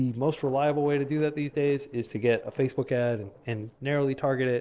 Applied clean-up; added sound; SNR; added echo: neural separator model SepFormer DNS4.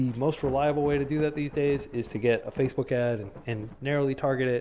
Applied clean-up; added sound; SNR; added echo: none; Thunder / Rain; 19 dB; none.